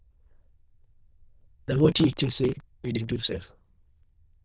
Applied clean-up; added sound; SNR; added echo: neural diffusion model UNIVERSE++.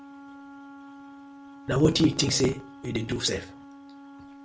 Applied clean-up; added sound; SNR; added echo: none; Wind instrument, woodwind instrument; 17 dB; none.